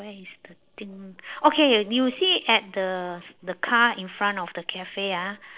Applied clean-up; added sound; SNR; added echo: neural separator model SepFormer DNS4.